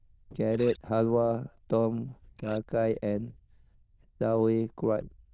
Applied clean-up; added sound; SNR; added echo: neural diffusion model UNIVERSE++.